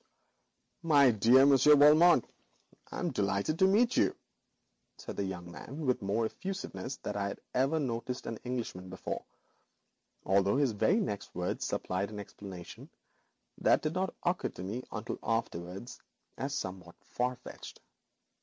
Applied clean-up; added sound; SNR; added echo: none; none; none; none.